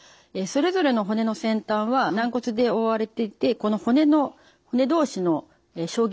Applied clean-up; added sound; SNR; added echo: none; none; none; none.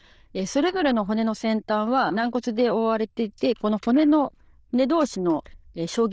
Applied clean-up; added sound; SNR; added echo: neural diffusion model UNIVERSE++.